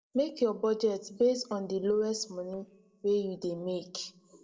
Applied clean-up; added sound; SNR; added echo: neural separator model SepFormer DNS4.